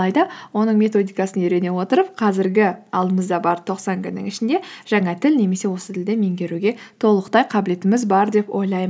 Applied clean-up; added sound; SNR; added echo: none; none; none; none.